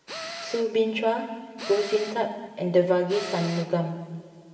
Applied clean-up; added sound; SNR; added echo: none; Tools; 14 dB; reverberation time 2.6 s.